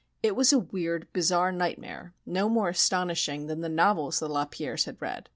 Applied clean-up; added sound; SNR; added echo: none; none; none; none.